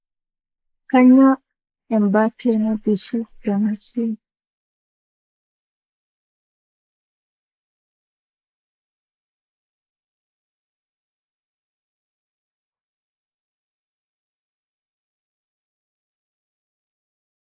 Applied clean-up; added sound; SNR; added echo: neural mask model Resemble Enhance denoiser.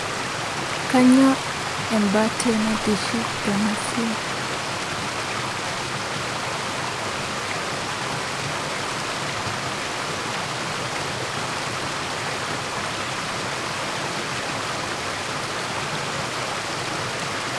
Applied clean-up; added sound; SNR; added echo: none; Stream; -1 dB; none.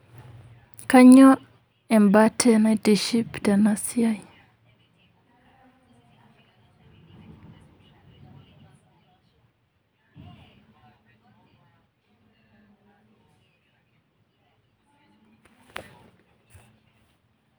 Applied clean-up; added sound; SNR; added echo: none; none; none; none.